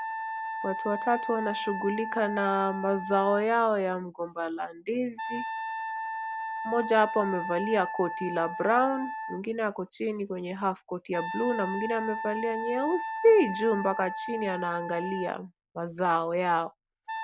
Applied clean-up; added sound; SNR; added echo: none; Wind instrument, woodwind instrument; 7 dB; none.